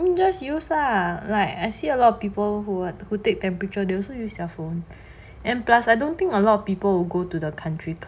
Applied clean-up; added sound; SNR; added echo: none; none; none; none.